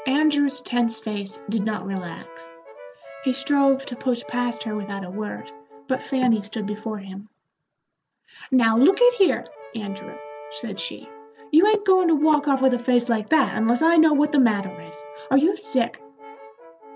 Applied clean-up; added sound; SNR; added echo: none; Brass instrument; 18 dB; none.